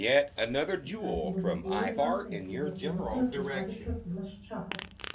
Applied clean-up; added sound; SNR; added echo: none; Fart; -4 dB; reverberation time 0.5 s.